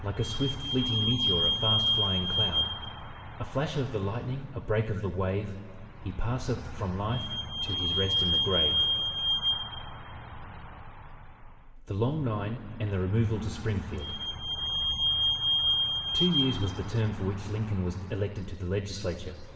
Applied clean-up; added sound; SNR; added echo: none; Squeak / Vehicle; 0 dB; reverberation time 1.9 s.